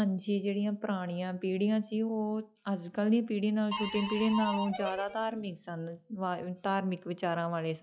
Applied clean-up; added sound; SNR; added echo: classical method log-MMSE.